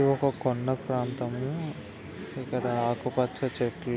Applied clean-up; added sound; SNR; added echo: none; none; none; none.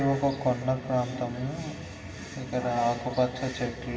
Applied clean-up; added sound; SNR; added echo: none; none; none; reverberation time 2.5 s.